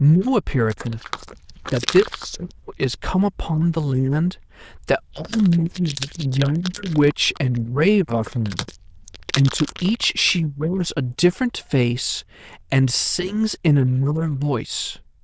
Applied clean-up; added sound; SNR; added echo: neural diffusion model UNIVERSE++.